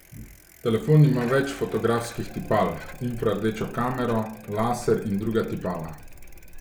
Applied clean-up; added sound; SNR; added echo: none; Bicycle + Tick-tock; 16 dB; none.